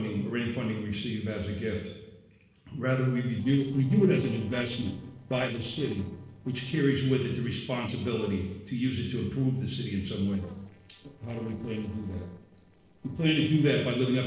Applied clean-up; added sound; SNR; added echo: neural separator model SepFormer DNS4.